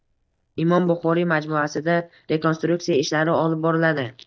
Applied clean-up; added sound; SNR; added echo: neural mask model DeepFilterNet 3.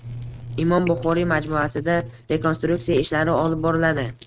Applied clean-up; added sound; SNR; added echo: neural mask model RNNoise.